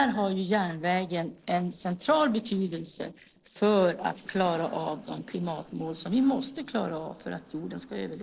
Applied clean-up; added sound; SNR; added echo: neural separator model SepFormer DNS4.